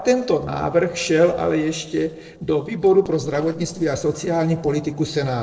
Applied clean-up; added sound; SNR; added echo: neural separator model SepFormer DNS4.